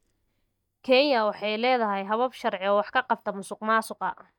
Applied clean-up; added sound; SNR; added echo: neural mask model DeepFilterNet 3.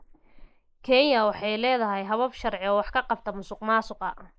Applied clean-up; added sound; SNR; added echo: neural mask model Resemble Enhance denoiser.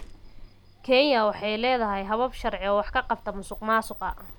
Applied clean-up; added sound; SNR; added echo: none; Sliding door; 15 dB; none.